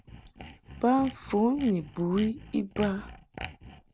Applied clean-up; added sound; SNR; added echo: none; Sawing; 15 dB; none.